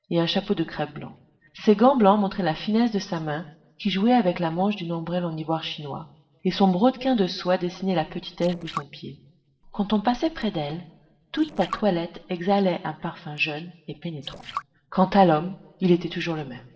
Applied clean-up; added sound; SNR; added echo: neural separator model SepFormer DNS4.